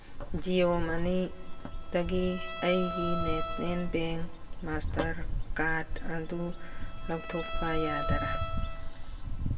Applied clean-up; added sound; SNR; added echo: none; Bowed string instrument; 11 dB; reverberation time 1.8 s.